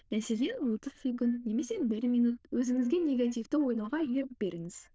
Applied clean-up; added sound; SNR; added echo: neural diffusion model UNIVERSE++.